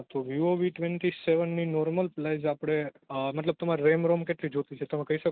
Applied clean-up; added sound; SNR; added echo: none; none; none; none.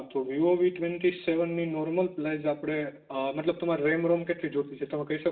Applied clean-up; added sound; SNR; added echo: none; none; none; reverberation time 0.6 s.